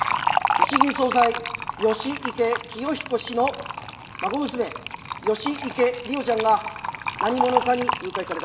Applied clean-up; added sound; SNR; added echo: none; Fill (with liquid); 2 dB; none.